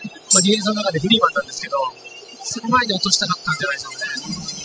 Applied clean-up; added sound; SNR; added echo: classical method spectral subtraction.